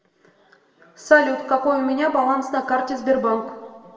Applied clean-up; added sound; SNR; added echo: none; none; none; reverberation time 1.4 s.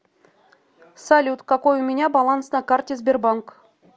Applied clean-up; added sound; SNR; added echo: none; none; none; none.